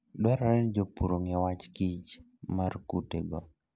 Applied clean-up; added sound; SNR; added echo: none; none; none; none.